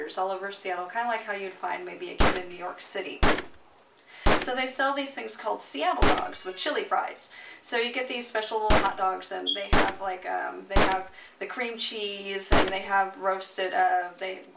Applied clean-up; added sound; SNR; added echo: none; Gunshot, gunfire; -1 dB; none.